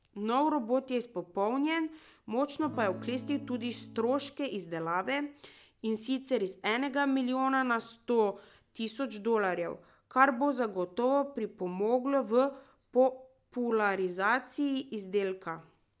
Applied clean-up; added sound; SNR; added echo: none; Acoustic guitar / Strum; 14 dB; none.